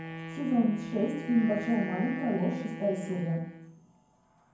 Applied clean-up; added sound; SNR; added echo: none; Wind instrument, woodwind instrument; 10 dB; reverberation time 0.9 s.